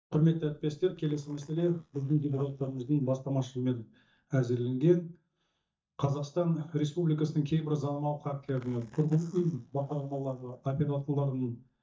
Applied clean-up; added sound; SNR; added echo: neural mask model DeepFilterNet 3.